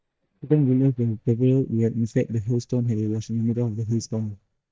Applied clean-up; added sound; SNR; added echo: neural mask model DeepFilterNet 3.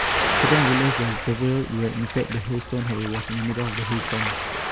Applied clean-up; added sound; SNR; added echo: none; Ocean; 1 dB; none.